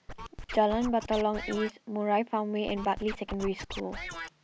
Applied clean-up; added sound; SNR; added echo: none; Scratching (performance technique); 10 dB; none.